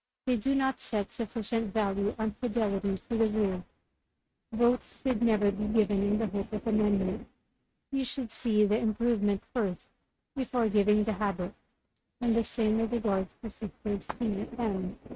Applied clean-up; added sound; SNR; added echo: neural mask model RNNoise.